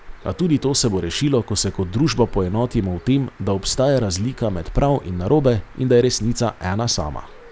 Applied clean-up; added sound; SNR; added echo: none; Bird; 18 dB; none.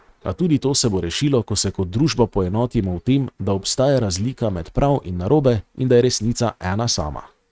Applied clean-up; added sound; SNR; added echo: neural mask model RNNoise.